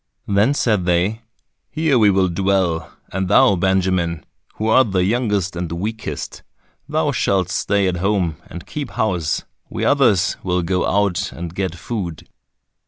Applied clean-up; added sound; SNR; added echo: none; none; none; none.